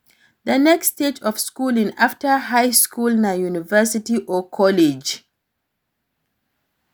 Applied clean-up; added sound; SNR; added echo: none; none; none; none.